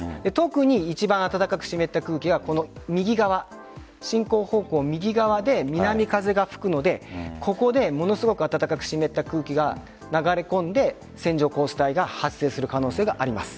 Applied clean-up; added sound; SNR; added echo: none; none; none; none.